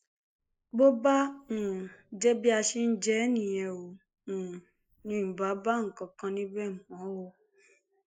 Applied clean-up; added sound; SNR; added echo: neural mask model Resemble Enhance denoiser.